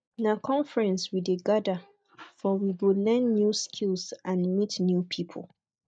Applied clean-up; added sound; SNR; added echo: neural mask model DeepFilterNet 3.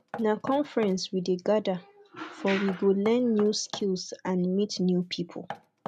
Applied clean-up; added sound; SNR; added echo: none; Knock; 18 dB; none.